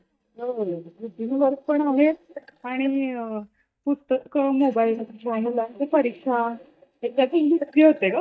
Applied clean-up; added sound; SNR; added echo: neural mask model DeepFilterNet 3.